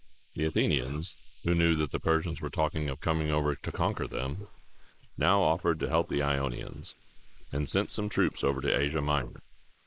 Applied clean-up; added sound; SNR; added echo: neural mask model Resemble Enhance denoiser.